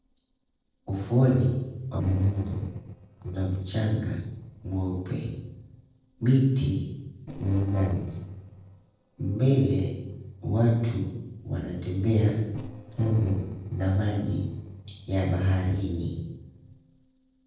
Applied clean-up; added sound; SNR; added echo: neural separator model SepFormer DNS4.